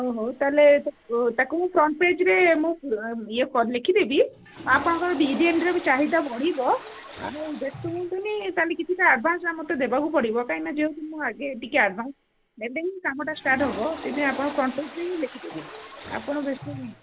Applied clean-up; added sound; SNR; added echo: none; Toilet flush / Water; 16 dB; none.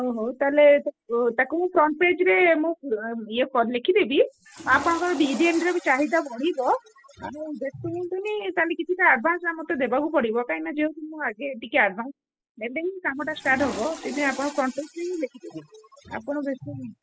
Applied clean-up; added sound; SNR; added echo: classical method spectral subtraction.